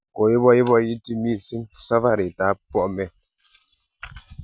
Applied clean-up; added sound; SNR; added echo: none; none; none; none.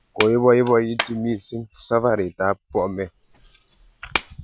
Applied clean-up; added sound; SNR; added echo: none; Clapping; 11 dB; none.